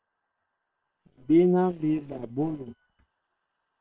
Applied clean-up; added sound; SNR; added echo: neural separator model SepFormer WHAM!.